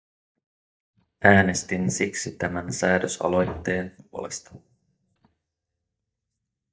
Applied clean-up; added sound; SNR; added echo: neural mask model DeepFilterNet 3.